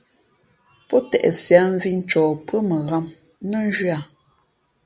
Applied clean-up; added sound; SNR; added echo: none; none; none; none.